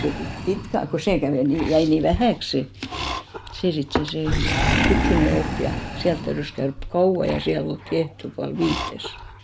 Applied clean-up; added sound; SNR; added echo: none; Animal; 4 dB; none.